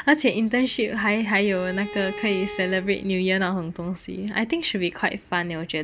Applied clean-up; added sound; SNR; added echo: none; Bowed string instrument; 15 dB; none.